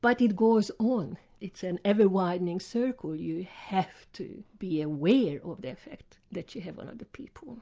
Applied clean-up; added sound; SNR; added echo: none; none; none; none.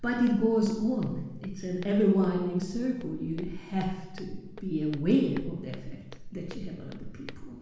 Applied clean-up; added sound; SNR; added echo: none; Walk, footsteps; 12 dB; reverberation time 1.1 s.